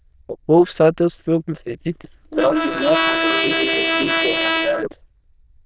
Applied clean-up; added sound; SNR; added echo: neural diffusion model UNIVERSE++.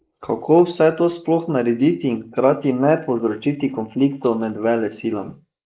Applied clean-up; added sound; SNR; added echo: neural mask model Resemble Enhance denoiser.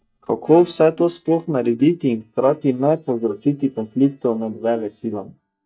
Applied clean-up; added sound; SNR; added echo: neural mask model DeepFilterNet 3.